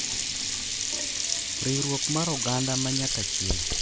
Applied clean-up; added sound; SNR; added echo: none; Sink (filling or washing); -4 dB; none.